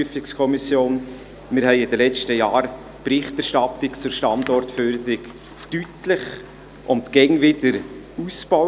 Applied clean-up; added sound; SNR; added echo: none; none; none; none.